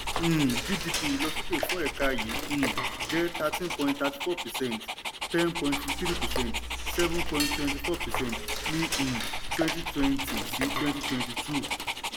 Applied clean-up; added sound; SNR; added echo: none; Dog + Cutlery, silverware / Dishes, pots, and pans; 0 dB; none.